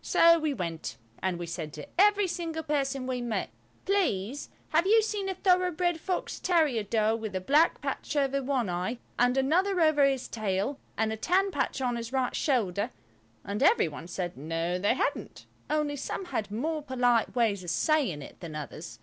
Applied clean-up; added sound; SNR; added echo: none; none; none; none.